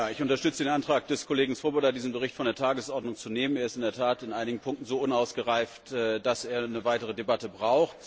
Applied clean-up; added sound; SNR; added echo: none; none; none; none.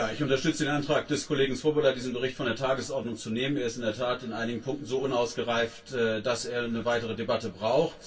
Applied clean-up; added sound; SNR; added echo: none; none; none; reverberation time 0.1 s.